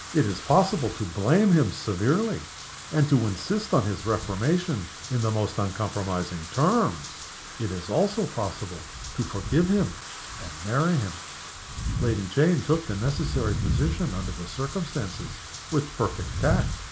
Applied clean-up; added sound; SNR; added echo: none; Wind / Rain; 8 dB; none.